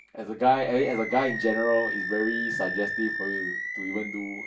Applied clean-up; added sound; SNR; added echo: none; Animal; 5 dB; reverberation time 0.3 s.